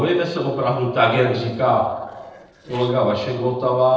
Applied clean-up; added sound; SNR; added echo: neural separator model SepFormer DNS4.